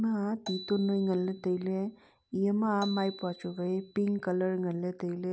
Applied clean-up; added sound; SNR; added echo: none; Marimba, xylophone; 18 dB; none.